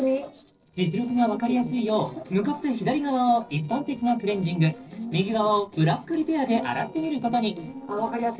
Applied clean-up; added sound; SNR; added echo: neural separator model SepFormer DNS4.